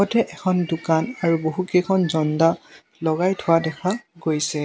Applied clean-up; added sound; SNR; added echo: none; none; none; none.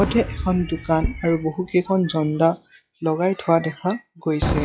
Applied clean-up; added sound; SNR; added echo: classical method log-MMSE.